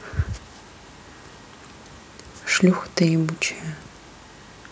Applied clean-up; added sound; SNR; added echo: none; none; none; none.